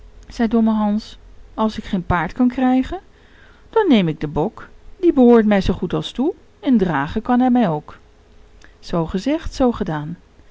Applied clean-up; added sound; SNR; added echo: none; none; none; none.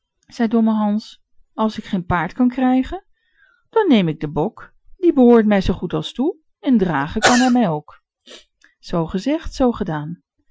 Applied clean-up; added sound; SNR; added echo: classical method Wiener filter.